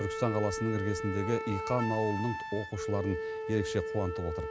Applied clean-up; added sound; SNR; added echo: none; Wind instrument, woodwind instrument; 4 dB; none.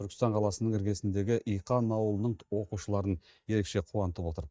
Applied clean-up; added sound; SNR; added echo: neural mask model DeepFilterNet 3.